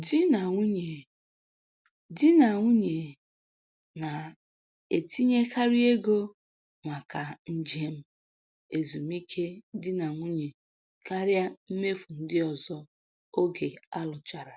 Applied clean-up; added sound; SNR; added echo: none; none; none; none.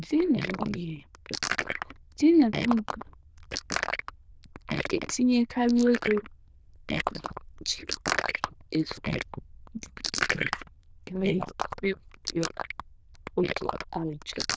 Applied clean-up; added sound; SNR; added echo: neural diffusion model UNIVERSE++.